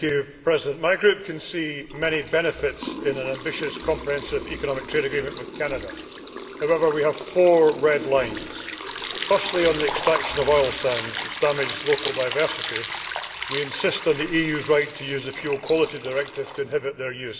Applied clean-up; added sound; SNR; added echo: none; Liquid; 10 dB; reverberation time 1.5 s.